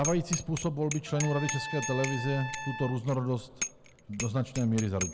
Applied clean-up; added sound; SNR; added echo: none; Bicycle bell + Trumpet; 7 dB; none.